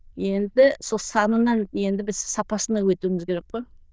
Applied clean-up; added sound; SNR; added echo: neural diffusion model UNIVERSE++.